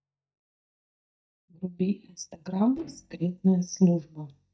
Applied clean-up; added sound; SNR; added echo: neural mask model DeepFilterNet 3.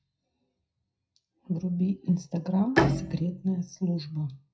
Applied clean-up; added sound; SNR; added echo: classical method WPE with log-MMSE.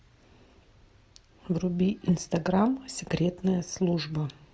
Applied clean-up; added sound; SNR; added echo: none; none; none; none.